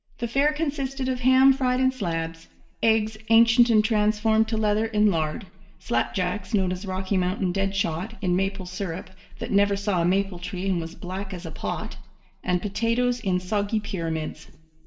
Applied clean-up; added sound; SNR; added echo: none; none; none; reverberation time 0.7 s.